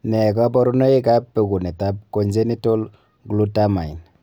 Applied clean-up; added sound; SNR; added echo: none; none; none; none.